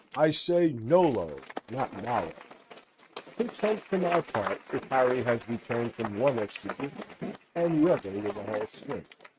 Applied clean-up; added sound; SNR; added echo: neural mask model RNNoise.